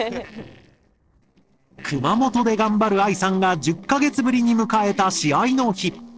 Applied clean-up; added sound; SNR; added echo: neural separator model SepFormer DNS4.